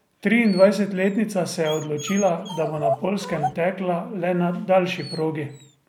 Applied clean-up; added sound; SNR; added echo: none; Dog; 12 dB; none.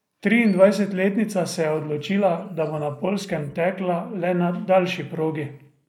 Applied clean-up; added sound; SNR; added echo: neural mask model Resemble Enhance denoiser.